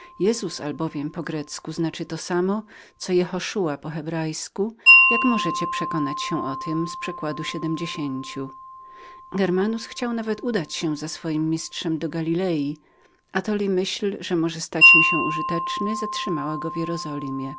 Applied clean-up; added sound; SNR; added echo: none; Wind chime; -1 dB; none.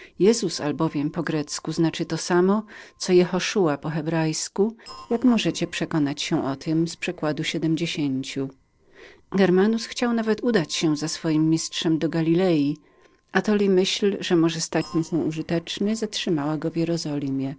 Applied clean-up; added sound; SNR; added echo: neural separator model SepFormer DNS4.